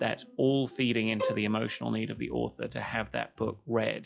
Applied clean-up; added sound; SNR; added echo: classical method log-MMSE.